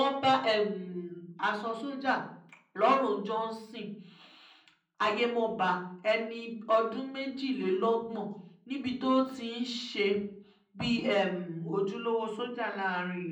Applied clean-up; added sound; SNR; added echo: none; none; none; reverberation time 0.6 s.